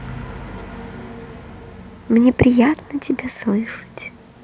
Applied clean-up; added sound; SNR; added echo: none; none; none; none.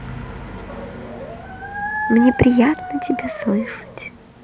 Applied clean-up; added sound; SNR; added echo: none; Dog; 9 dB; none.